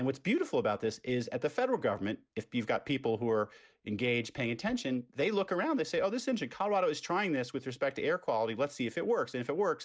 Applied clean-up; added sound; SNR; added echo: none; none; none; none.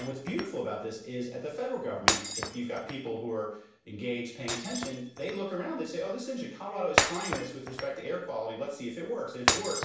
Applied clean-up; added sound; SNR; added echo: none; Shatter; 0 dB; reverberation time 0.7 s.